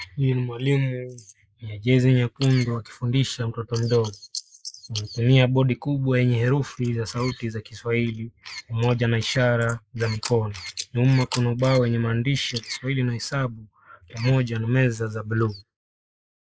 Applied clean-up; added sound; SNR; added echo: neural mask model Resemble Enhance denoiser.